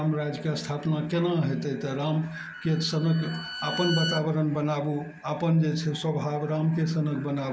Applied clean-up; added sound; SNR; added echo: none; Bowed string instrument; 10 dB; none.